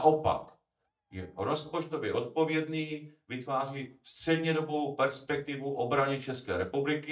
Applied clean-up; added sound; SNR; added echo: neural mask model DeepFilterNet 3.